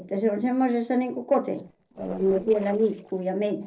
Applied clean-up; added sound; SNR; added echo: neural separator model SepFormer DNS4.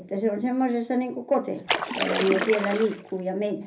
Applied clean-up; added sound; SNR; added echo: none; Splash, splatter; 3 dB; reverberation time 0.3 s.